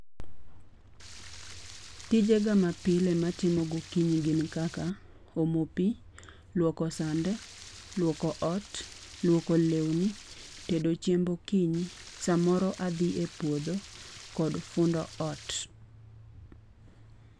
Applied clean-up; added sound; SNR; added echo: none; Stream; 18 dB; none.